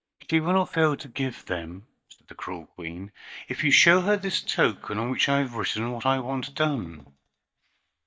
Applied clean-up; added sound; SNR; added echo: neural mask model DeepFilterNet 3.